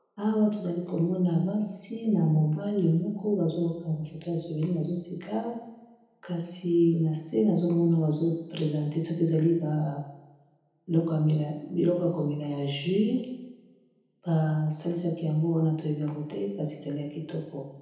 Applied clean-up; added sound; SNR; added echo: none; none; none; reverberation time 0.9 s.